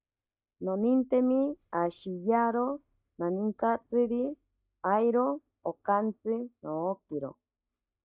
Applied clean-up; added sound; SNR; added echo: neural mask model DeepFilterNet 3.